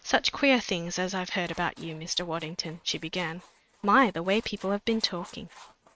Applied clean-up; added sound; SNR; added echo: neural mask model RNNoise.